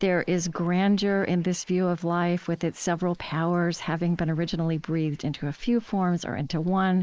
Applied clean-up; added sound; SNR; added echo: neural mask model Resemble Enhance denoiser.